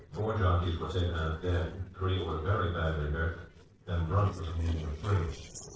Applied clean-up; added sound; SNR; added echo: neural separator model SepFormer DNS4.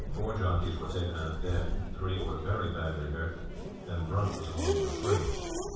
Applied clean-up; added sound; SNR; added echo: none; Race car, auto racing / Accelerating, revving, vroom; 2 dB; reverberation time 0.7 s.